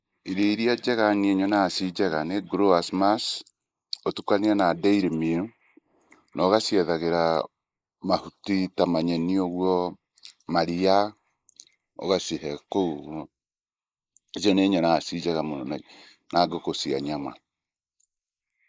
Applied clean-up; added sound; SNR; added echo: neural mask model Resemble Enhance denoiser.